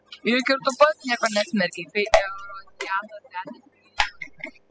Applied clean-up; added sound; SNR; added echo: classical method spectral subtraction.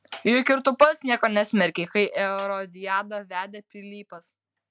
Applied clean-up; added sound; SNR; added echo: none; none; none; none.